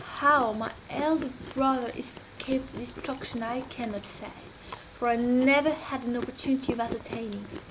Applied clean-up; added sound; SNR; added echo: none; Chewing, mastication; 13 dB; none.